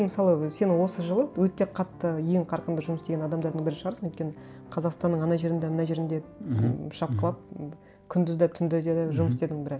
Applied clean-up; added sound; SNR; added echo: none; none; none; none.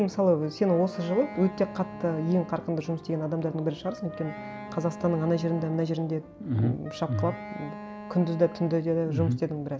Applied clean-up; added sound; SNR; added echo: none; Wind instrument, woodwind instrument; 15 dB; none.